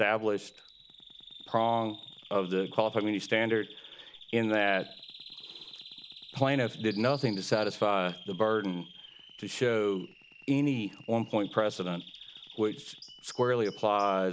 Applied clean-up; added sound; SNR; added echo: none; Bird vocalization, bird call, bird song; 18 dB; none.